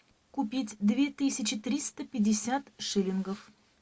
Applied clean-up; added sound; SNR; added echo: none; none; none; none.